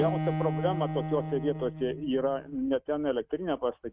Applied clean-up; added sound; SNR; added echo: neural mask model RNNoise.